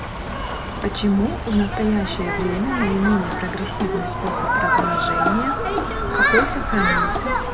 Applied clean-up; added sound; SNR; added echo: none; Human group actions; -2 dB; none.